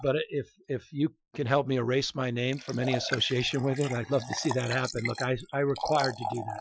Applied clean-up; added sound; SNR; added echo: classical method Wiener filter.